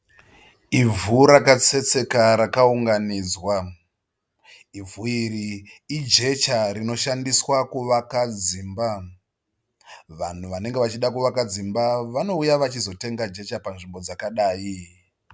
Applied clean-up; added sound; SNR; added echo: none; none; none; none.